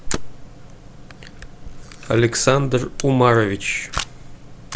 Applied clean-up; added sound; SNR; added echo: none; Camera; 11 dB; none.